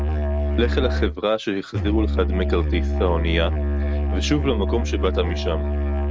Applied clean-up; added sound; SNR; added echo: neural mask model RNNoise.